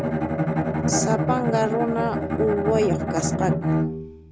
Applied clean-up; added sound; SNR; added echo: none; Bowed string instrument; -2 dB; none.